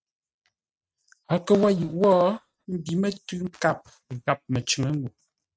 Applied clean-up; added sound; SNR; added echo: neural mask model RNNoise.